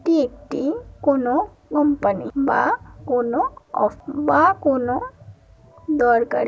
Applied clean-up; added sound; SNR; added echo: none; none; none; none.